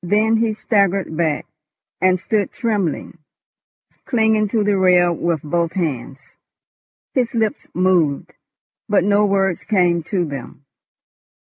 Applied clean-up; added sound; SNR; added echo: none; none; none; none.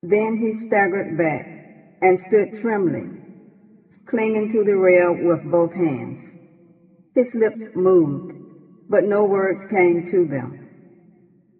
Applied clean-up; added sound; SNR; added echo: none; none; none; reverberation time 2.4 s.